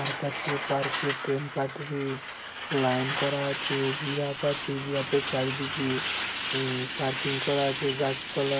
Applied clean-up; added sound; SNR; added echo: none; Truck; 4 dB; none.